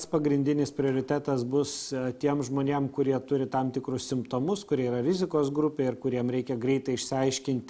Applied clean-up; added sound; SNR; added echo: none; none; none; none.